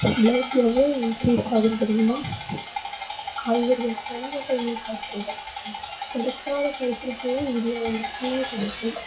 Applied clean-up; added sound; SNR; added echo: classical method WPE with log-MMSE.